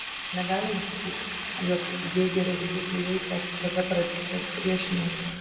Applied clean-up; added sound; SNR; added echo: none; Sink (filling or washing); 3 dB; reverberation time 2.0 s.